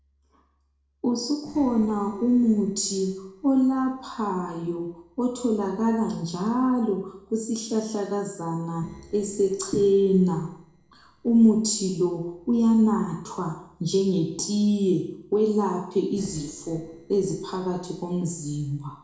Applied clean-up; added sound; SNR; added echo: neural separator model SepFormer DNS4.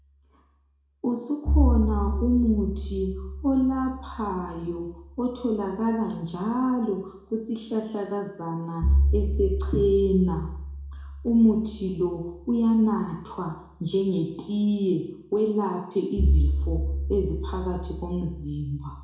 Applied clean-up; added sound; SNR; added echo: none; Bowed string instrument; 3 dB; reverberation time 0.6 s.